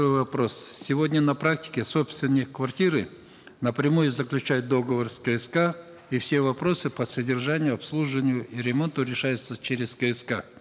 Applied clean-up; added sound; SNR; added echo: none; none; none; none.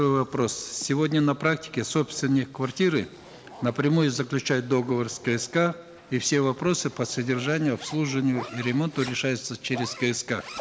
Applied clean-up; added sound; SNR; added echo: none; Zipper (clothing); 19 dB; none.